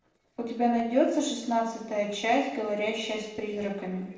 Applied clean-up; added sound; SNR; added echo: neural separator model SepFormer DNS4.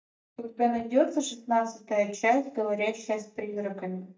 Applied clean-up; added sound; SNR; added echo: neural mask model DeepFilterNet 3.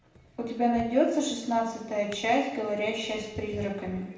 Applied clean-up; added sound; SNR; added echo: none; Drawer open or close; 19 dB; reverberation time 0.8 s.